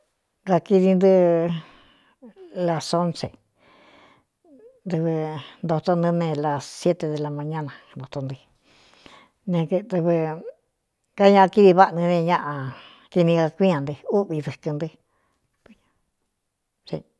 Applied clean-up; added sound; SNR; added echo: none; none; none; none.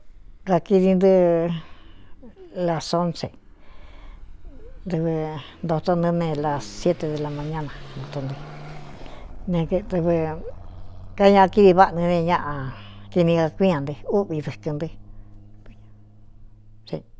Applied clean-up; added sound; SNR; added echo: none; Car passing by / Accelerating, revving, vroom; 15 dB; none.